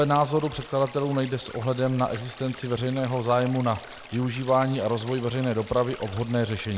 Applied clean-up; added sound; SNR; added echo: none; Stream; 17 dB; none.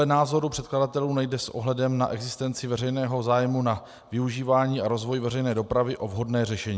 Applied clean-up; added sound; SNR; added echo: none; none; none; none.